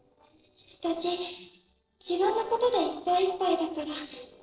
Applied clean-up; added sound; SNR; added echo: neural separator model SepFormer DNS4.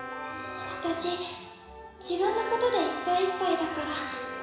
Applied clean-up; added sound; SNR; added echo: none; Trumpet; 9 dB; reverberation time 1.0 s.